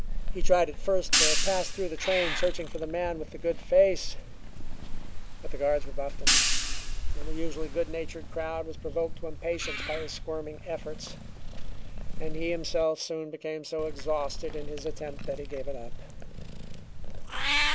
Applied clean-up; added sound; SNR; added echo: none; Meow / Purr + Hi-hat; -3 dB; none.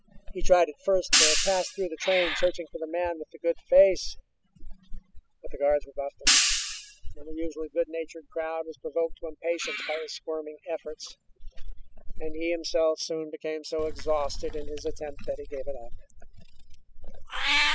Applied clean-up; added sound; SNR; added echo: classical method spectral subtraction.